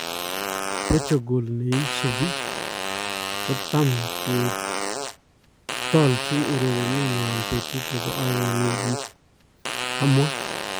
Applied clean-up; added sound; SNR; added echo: none; Fart; 3 dB; none.